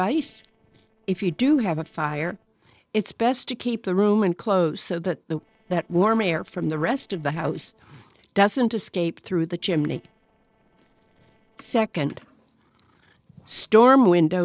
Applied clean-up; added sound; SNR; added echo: neural separator model SepFormer DNS4.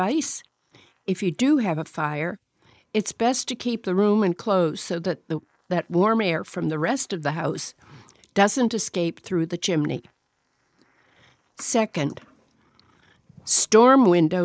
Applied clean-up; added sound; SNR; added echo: neural mask model Resemble Enhance denoiser.